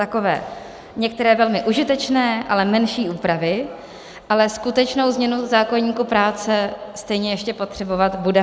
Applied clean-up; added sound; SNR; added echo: none; none; none; none.